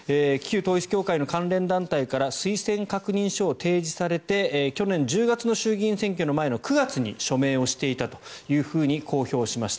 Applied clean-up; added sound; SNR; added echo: none; none; none; none.